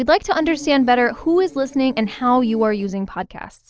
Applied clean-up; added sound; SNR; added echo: neural separator model SepFormer DNS4.